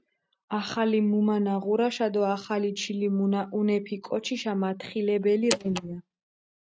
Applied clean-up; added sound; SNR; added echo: neural mask model RNNoise.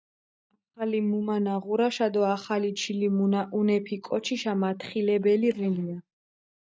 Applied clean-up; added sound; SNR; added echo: neural mask model DeepFilterNet 3.